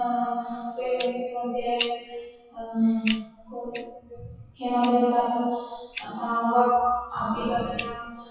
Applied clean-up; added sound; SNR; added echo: classical method WPE with log-MMSE.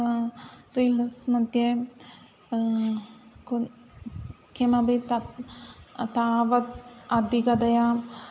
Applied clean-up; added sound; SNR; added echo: none; none; none; none.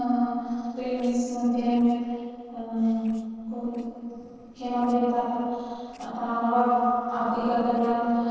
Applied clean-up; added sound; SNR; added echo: neural separator model SepFormer DNS4.